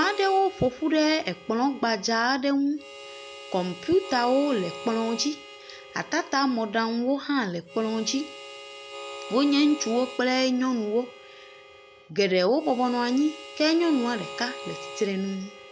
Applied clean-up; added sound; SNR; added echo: none; Harmonica; 16 dB; none.